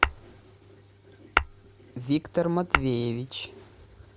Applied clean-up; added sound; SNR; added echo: none; Tap / Glass; 1 dB; none.